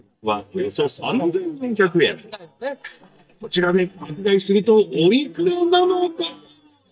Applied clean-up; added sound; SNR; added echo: neural mask model DeepFilterNet 3.